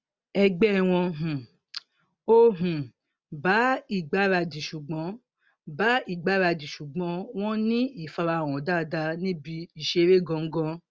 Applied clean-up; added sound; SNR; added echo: none; none; none; none.